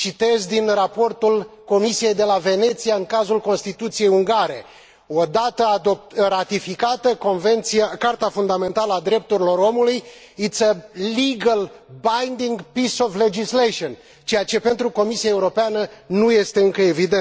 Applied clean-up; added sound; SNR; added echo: none; none; none; none.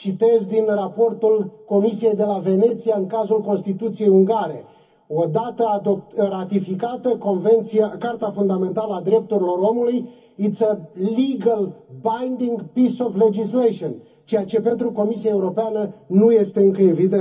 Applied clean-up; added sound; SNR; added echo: none; none; none; reverberation time 0.3 s.